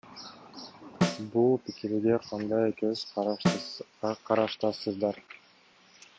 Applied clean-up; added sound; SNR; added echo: none; Snare drum; 6 dB; none.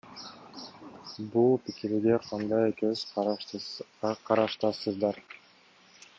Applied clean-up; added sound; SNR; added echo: none; none; none; none.